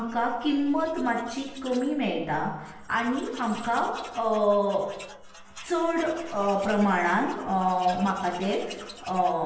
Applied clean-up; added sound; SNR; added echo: none; Tools; 19 dB; reverberation time 0.8 s.